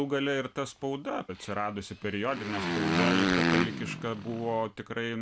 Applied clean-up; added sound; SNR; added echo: none; Motorcycle; -3 dB; none.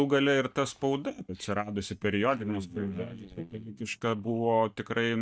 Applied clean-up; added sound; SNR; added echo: neural mask model DeepFilterNet 3.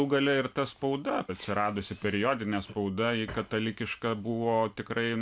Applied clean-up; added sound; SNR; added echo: none; none; none; none.